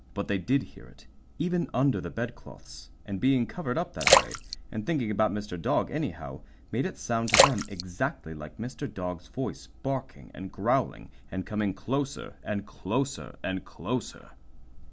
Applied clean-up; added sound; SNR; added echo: none; Splash, splatter; -2 dB; none.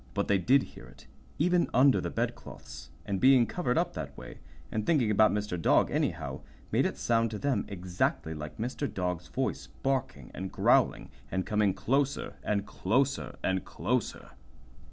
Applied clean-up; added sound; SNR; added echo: none; none; none; none.